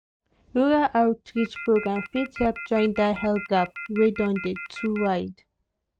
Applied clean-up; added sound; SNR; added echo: none; Telephone; 13 dB; none.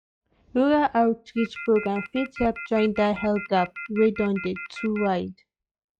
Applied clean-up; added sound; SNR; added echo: classical method log-MMSE.